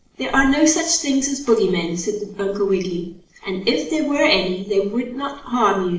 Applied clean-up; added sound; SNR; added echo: neural separator model SepFormer DNS4.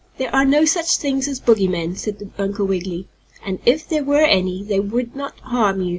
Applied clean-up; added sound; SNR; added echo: none; none; none; none.